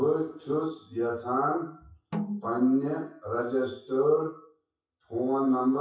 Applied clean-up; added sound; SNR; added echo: classical method WPE with log-MMSE.